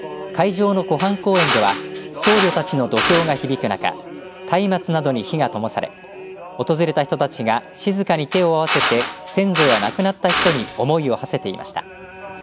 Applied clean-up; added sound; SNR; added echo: none; Drill; 2 dB; none.